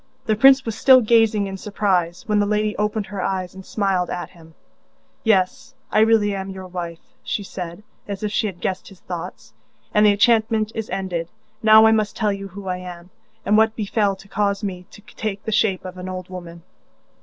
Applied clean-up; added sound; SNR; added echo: none; none; none; none.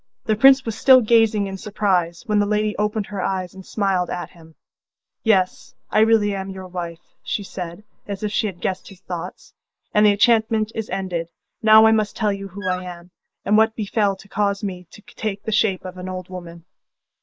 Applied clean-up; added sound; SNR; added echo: neural mask model Resemble Enhance denoiser.